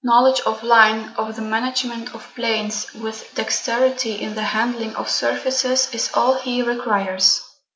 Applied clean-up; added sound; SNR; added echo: none; none; none; none.